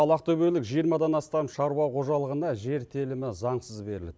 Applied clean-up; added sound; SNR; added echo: none; none; none; none.